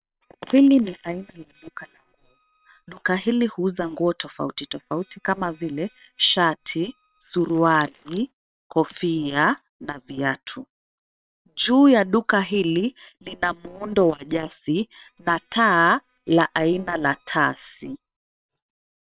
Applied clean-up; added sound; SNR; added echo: neural separator model SepFormer WHAM!.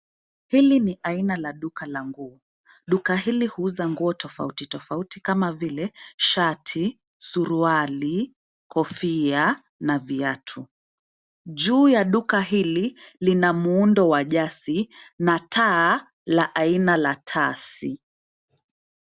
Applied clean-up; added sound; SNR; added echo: none; none; none; none.